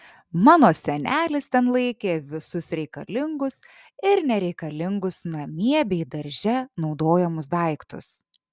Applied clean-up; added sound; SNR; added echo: none; none; none; none.